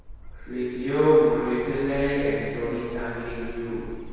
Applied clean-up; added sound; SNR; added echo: none; Bird; 14 dB; reverberation time 2.2 s.